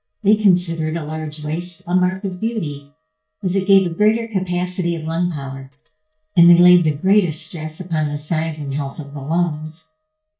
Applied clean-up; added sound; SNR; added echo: neural mask model DeepFilterNet 3.